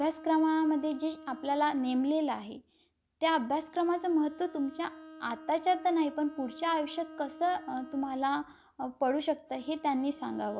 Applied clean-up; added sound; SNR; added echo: none; Bowed string instrument; 18 dB; none.